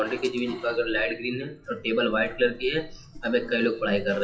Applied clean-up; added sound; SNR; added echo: classical method WPE with log-MMSE.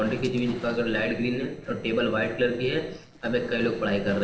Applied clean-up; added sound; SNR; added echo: neural separator model SepFormer DNS4.